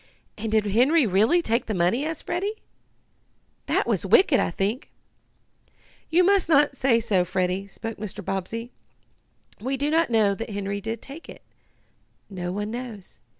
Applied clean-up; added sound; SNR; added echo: none; none; none; none.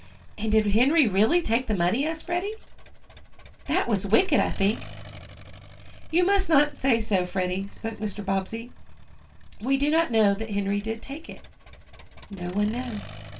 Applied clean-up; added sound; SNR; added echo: none; Accelerating, revving, vroom; 20 dB; reverberation time 0.2 s.